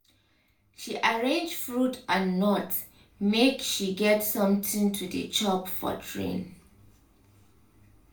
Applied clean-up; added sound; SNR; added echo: none; none; none; reverberation time 0.3 s.